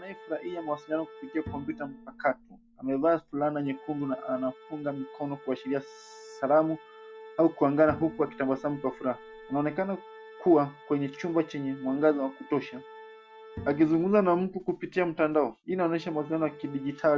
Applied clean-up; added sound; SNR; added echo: none; Bowed string instrument + Organ; 18 dB; none.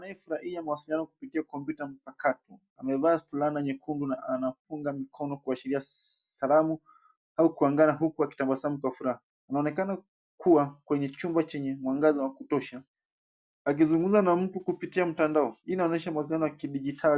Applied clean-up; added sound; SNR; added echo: none; none; none; none.